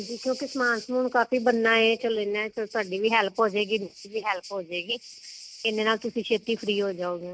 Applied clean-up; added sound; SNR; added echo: neural mask model RNNoise.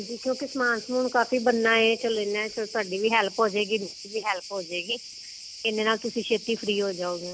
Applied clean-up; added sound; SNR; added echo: none; Cricket; 15 dB; none.